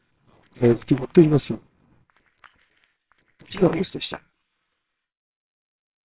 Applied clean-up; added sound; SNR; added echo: neural separator model SepFormer WHAMR!.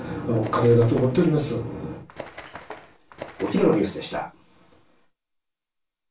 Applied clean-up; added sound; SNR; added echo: none; Bird; 15 dB; reverberation time 0.2 s.